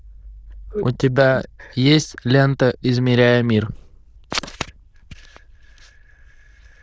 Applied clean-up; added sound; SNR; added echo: neural diffusion model UNIVERSE++.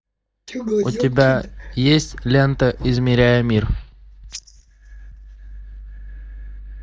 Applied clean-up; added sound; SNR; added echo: neural mask model DeepFilterNet 3.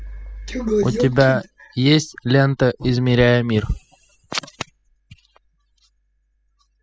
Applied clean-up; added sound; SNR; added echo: classical method spectral subtraction.